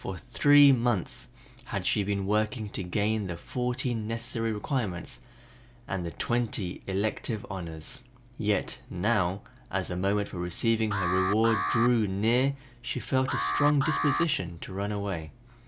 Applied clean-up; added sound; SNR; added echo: none; Alarm; 4 dB; none.